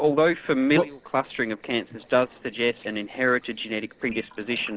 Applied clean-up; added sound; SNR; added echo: neural separator model SepFormer DNS4.